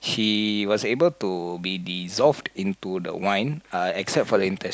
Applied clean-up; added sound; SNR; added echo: none; none; none; none.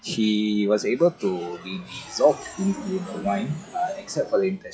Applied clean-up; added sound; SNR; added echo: classical method WPE with log-MMSE.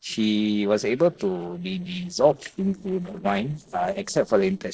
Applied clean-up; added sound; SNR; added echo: neural separator model SepFormer DNS4.